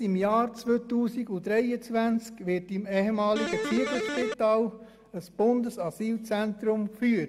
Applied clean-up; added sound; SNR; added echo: none; Electric guitar; 3 dB; none.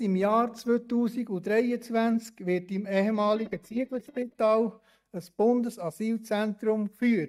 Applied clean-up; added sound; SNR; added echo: neural mask model DeepFilterNet 3.